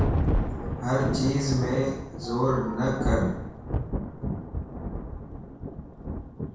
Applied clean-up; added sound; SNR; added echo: none; Thunder; 0 dB; reverberation time 0.6 s.